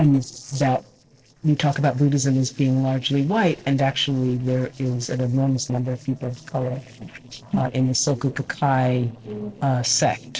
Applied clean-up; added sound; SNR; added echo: neural separator model SepFormer DNS4.